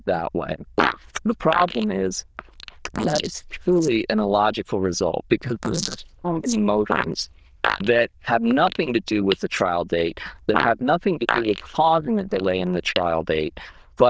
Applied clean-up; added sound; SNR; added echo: neural diffusion model UNIVERSE++.